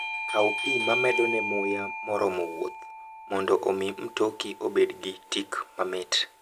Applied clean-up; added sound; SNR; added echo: none; Bell / Doorbell; 5 dB; none.